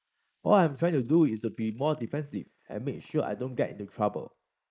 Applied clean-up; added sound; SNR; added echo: neural mask model Resemble Enhance denoiser.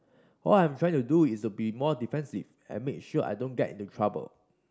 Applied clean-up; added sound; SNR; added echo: none; none; none; none.